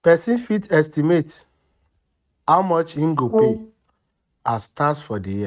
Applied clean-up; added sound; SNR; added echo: neural mask model RNNoise.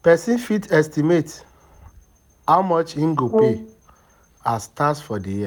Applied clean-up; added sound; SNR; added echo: none; Brass instrument; 3 dB; none.